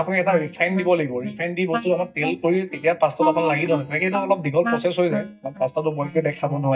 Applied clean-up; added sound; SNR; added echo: neural mask model DeepFilterNet 3.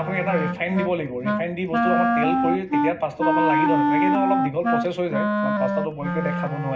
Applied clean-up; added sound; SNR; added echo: none; Wind instrument, woodwind instrument; -3 dB; reverberation time 0.4 s.